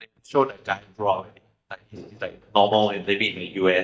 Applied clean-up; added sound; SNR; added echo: neural mask model DeepFilterNet 3.